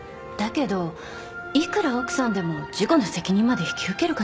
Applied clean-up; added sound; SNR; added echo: none; none; none; none.